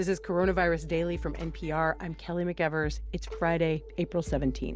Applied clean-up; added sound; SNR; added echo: none; none; none; none.